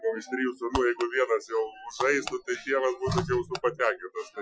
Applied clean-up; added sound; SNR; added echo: classical method Wiener filter.